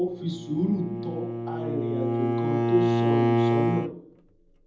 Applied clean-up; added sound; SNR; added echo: none; Bowed string instrument; -4 dB; reverberation time 0.8 s.